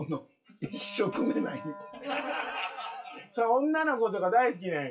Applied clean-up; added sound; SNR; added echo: classical method WPE with log-MMSE.